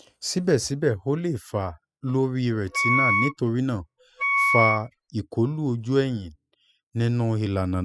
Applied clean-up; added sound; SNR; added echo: classical method spectral subtraction.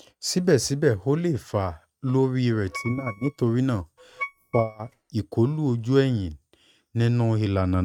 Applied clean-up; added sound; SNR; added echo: neural mask model RNNoise.